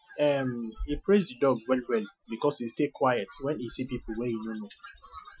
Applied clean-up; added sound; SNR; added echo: classical method Wiener filter.